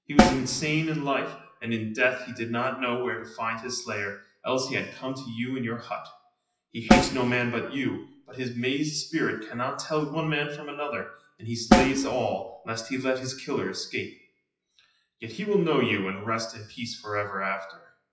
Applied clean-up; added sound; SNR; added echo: classical method WPE with log-MMSE.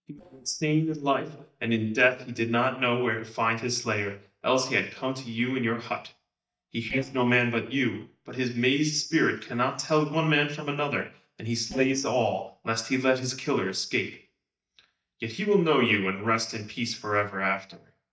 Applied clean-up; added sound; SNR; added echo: neural mask model DeepFilterNet 3.